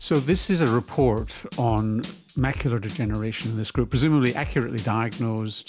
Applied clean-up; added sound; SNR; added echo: none; Drum / Drum kit; 13 dB; none.